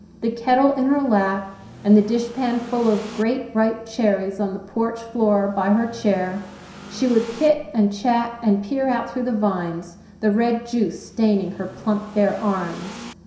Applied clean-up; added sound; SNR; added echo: none; Accelerating, revving, vroom / Car; 19 dB; reverberation time 0.7 s.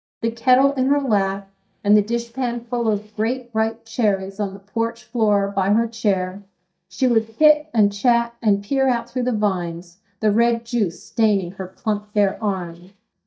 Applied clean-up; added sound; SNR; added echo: neural mask model DeepFilterNet 3.